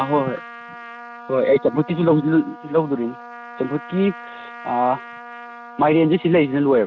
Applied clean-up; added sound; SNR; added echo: none; Trumpet; 17 dB; none.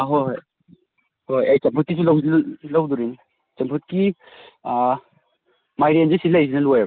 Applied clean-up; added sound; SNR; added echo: none; none; none; none.